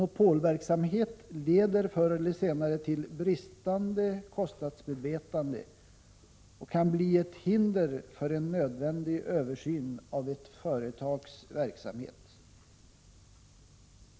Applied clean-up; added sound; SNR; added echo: none; none; none; none.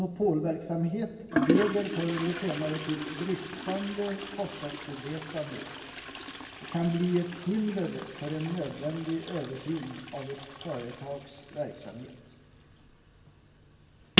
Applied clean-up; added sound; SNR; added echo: none; Toilet flush; 3 dB; reverberation time 1.1 s.